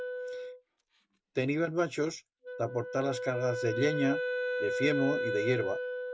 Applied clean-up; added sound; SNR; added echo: none; Wind instrument, woodwind instrument; 3 dB; none.